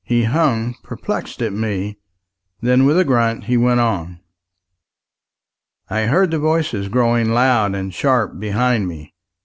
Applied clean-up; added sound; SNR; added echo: none; none; none; none.